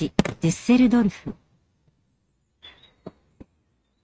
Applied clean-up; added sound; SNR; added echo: neural mask model RNNoise.